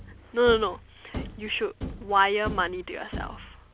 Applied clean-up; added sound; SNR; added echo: none; Thump, thud; 11 dB; none.